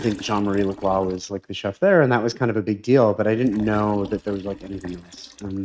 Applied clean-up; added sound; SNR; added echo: neural mask model RNNoise.